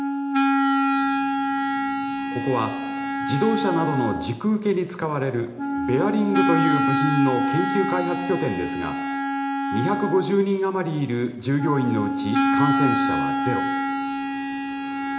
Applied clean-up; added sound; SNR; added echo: none; Wind instrument, woodwind instrument; -1 dB; reverberation time 0.8 s.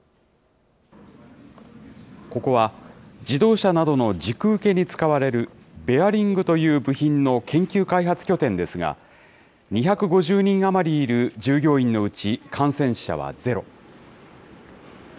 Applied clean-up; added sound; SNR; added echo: none; none; none; none.